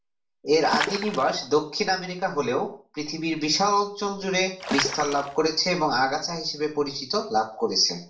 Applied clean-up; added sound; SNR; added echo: none; Water / Splash, splatter; 6 dB; reverberation time 0.4 s.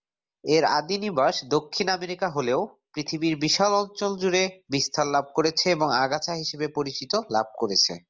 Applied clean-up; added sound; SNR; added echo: none; none; none; none.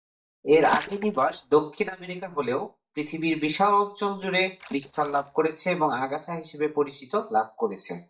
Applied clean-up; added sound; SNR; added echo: neural mask model DeepFilterNet 3.